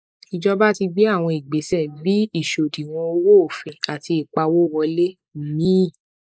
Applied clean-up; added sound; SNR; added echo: neural mask model Resemble Enhance denoiser.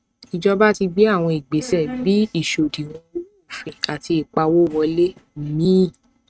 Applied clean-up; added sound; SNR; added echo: neural mask model RNNoise.